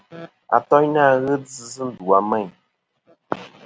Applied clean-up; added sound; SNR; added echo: none; none; none; none.